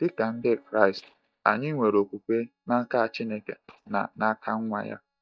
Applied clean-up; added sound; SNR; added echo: neural mask model DeepFilterNet 3.